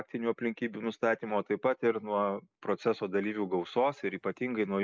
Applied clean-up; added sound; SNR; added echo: none; none; none; none.